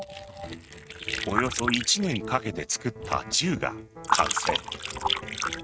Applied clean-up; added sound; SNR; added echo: neural mask model RNNoise.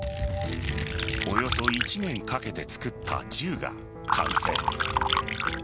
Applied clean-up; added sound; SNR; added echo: none; Liquid; -2 dB; none.